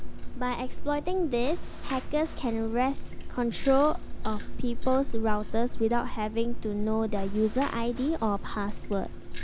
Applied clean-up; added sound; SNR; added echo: none; Chewing, mastication; -1 dB; none.